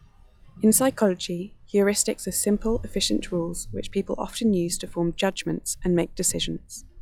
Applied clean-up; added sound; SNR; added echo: classical method log-MMSE.